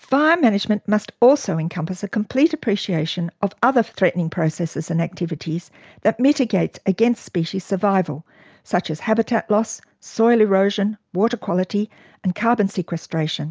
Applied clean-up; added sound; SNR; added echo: none; none; none; none.